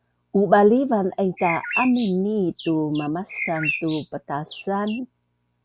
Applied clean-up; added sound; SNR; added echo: none; Bird; 9 dB; none.